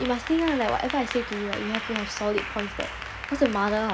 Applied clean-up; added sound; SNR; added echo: none; Applause / Clapping; 8 dB; none.